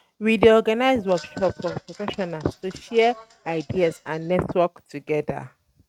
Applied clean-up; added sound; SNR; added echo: neural mask model RNNoise.